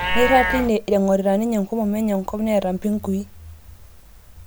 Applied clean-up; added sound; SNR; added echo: none; Livestock, farm animals, working animals; 9 dB; none.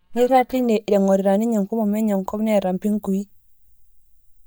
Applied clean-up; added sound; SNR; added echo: neural mask model DeepFilterNet 3.